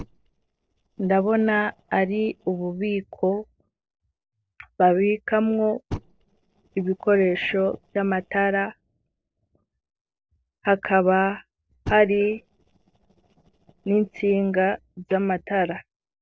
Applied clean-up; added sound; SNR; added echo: neural separator model SepFormer DNS4.